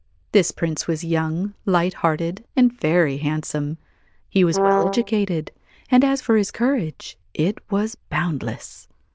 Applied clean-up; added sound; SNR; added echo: neural diffusion model UNIVERSE++.